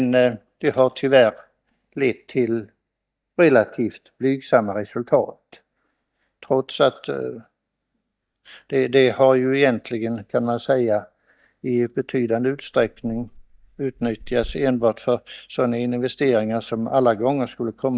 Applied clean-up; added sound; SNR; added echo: neural mask model DeepFilterNet 3.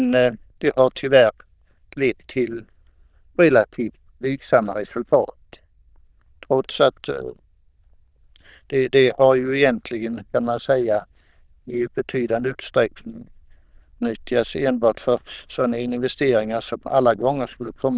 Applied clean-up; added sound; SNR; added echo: neural diffusion model UNIVERSE++.